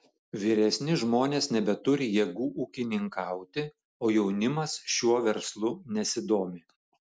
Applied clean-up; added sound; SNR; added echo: none; none; none; none.